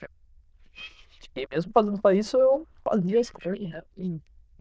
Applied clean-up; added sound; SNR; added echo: neural diffusion model UNIVERSE++.